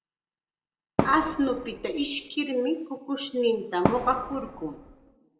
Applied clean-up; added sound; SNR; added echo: none; Fireworks; 3 dB; reverberation time 1.5 s.